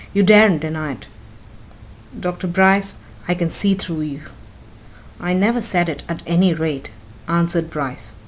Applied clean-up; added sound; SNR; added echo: none; none; none; none.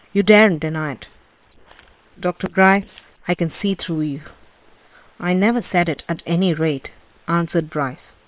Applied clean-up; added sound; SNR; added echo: neural separator model SepFormer WHAM!.